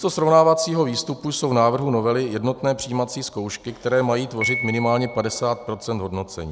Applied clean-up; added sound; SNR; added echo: none; Piano; 15 dB; none.